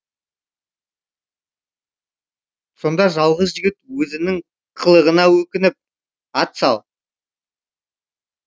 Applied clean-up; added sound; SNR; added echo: none; none; none; none.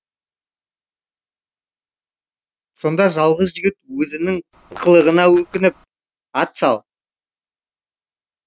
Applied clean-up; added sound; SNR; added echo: none; Fart; 19 dB; none.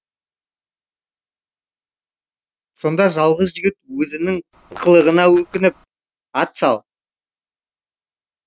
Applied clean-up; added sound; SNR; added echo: neural separator model SepFormer DNS4.